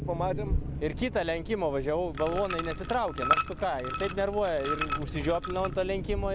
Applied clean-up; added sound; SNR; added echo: none; Liquid; 5 dB; none.